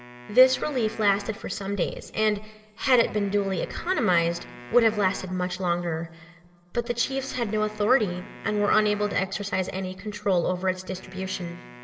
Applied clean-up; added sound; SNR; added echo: none; Wind instrument, woodwind instrument; 19 dB; reverberation time 2.1 s.